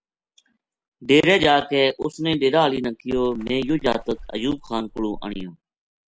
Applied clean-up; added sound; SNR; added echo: none; Water / Splash, splatter; 15 dB; none.